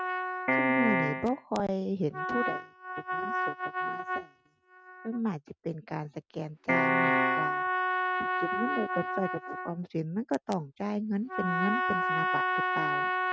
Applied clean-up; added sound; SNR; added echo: neural mask model RNNoise.